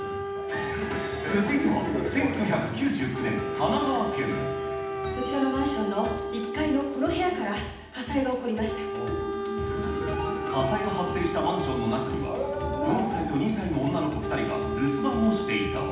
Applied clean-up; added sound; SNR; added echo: none; Wind instrument, woodwind instrument; 6 dB; reverberation time 0.8 s.